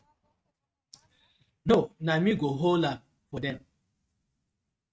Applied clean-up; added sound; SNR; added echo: neural mask model RNNoise.